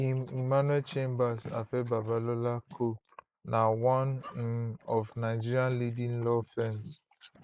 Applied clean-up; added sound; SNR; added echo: neural mask model Resemble Enhance denoiser.